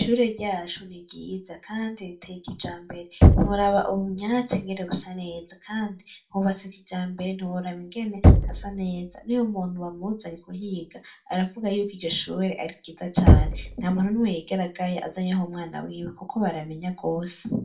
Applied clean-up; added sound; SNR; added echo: none; Knock; -1 dB; reverberation time 0.2 s.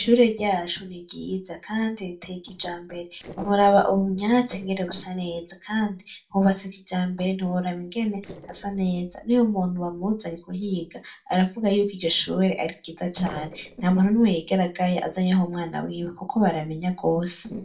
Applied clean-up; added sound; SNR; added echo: neural separator model SepFormer DNS4.